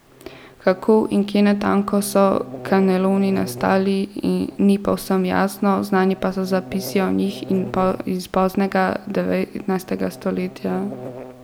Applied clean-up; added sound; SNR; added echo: none; Buzz; 18 dB; none.